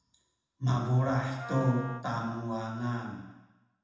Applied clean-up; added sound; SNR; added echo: none; Wind instrument, woodwind instrument; 14 dB; reverberation time 1.0 s.